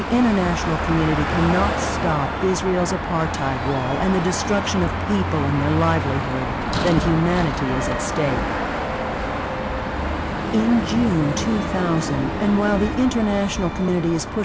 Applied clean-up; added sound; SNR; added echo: none; Car passing by / Traffic noise, roadway noise / Engine; 2 dB; none.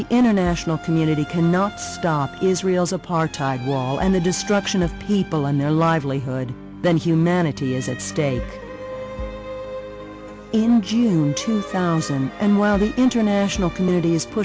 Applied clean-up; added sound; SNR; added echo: none; none; none; none.